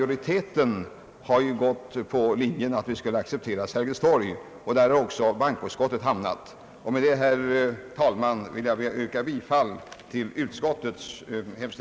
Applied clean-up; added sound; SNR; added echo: none; none; none; none.